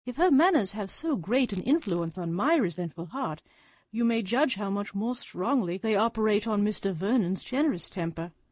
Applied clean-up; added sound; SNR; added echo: neural mask model DeepFilterNet 3.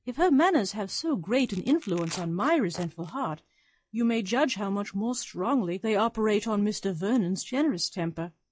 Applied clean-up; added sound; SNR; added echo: classical method log-MMSE.